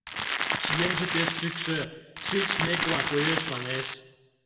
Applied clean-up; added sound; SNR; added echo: none; Crackle; -2 dB; reverberation time 1.0 s.